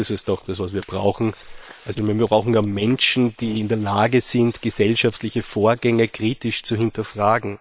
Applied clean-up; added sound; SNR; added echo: neural separator model SepFormer WHAM!.